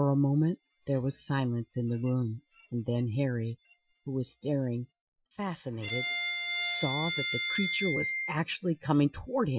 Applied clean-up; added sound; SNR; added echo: classical method Wiener filter.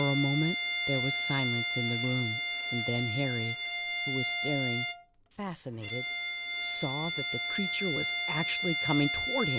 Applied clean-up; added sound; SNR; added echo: none; Bowed string instrument; -1 dB; none.